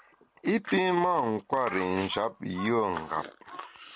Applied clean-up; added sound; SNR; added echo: none; Crow + Chewing, mastication; 15 dB; none.